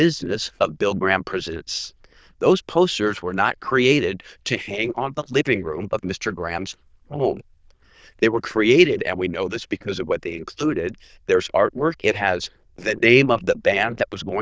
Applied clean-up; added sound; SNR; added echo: neural diffusion model UNIVERSE++.